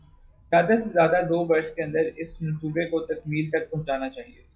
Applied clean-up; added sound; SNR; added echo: classical method log-MMSE.